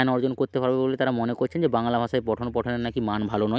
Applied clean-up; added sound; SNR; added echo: none; none; none; none.